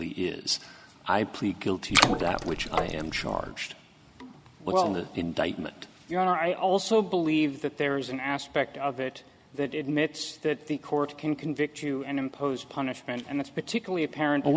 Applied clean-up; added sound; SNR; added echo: none; Water / Splash, splatter; -1 dB; none.